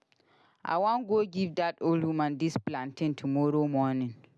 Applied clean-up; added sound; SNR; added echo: none; none; none; none.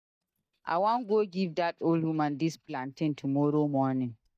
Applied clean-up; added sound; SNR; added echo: neural mask model DeepFilterNet 3.